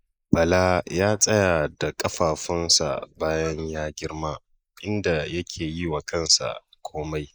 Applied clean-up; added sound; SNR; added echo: neural mask model Resemble Enhance denoiser.